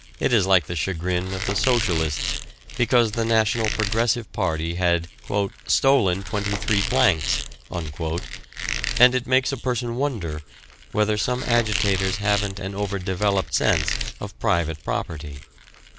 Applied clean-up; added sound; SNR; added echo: none; Squeak; 7 dB; none.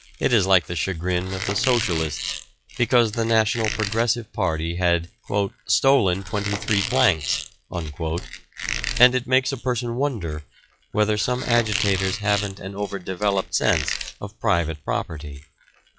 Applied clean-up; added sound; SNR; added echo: classical method log-MMSE.